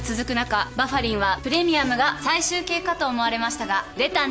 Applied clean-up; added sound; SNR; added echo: none; none; none; none.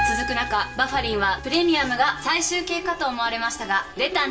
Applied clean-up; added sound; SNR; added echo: none; Piano; 10 dB; reverberation time 0.2 s.